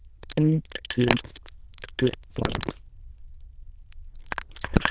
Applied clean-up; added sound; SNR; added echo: neural diffusion model UNIVERSE++.